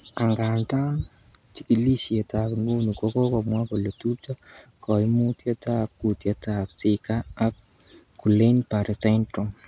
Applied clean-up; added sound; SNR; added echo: none; none; none; none.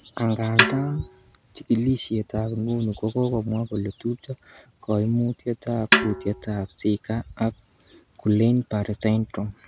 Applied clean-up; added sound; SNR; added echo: none; Snare drum; 1 dB; none.